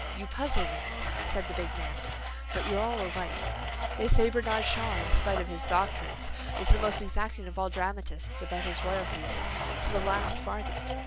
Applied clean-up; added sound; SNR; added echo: none; Domestic sounds, home sounds; 6 dB; none.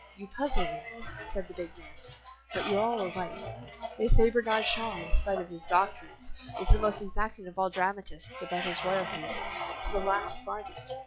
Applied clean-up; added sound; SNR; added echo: classical method log-MMSE.